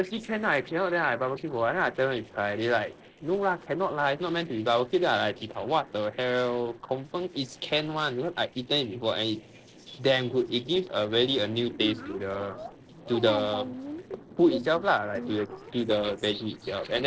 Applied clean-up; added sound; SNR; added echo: neural separator model SepFormer DNS4.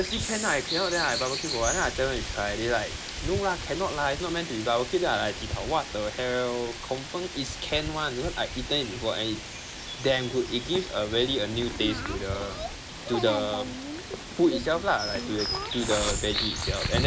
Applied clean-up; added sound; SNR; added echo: none; Bird vocalization, bird call, bird song; 5 dB; none.